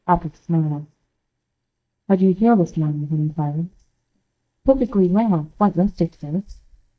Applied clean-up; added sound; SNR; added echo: neural mask model DeepFilterNet 3.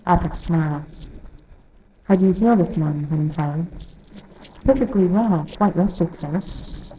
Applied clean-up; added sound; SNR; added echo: neural separator model SepFormer DNS4.